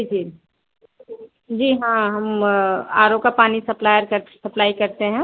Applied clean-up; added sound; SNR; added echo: none; none; none; none.